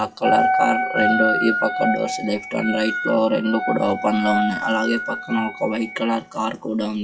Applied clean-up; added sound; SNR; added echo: classical method WPE with log-MMSE.